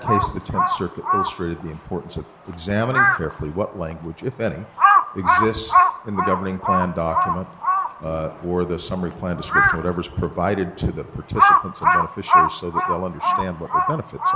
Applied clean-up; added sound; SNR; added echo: none; Crow; -5 dB; none.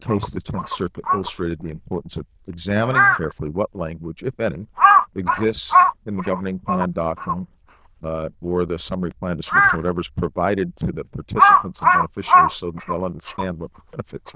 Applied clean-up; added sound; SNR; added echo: neural diffusion model UNIVERSE++.